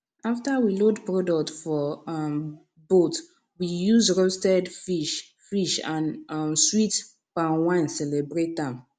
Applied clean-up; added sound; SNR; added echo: none; none; none; none.